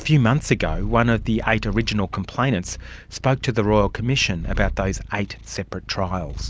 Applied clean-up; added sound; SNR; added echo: none; Purr; 9 dB; none.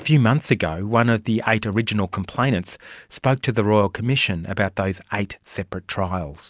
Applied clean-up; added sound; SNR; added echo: none; none; none; none.